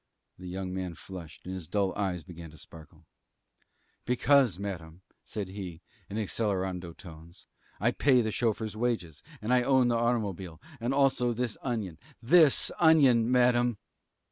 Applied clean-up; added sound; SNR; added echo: none; none; none; none.